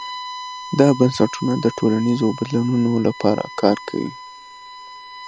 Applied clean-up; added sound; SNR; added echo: none; Bowed string instrument; 14 dB; none.